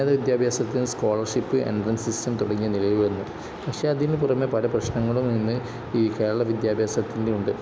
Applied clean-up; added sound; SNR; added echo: none; none; none; none.